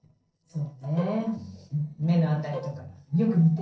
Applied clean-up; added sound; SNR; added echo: neural separator model SepFormer DNS4.